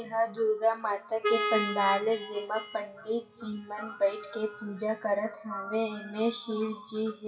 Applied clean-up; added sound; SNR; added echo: classical method WPE with log-MMSE.